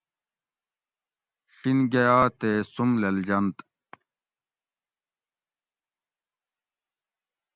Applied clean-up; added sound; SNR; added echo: none; none; none; none.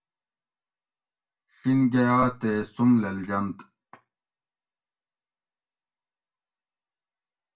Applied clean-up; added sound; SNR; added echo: none; none; none; reverberation time 0.2 s.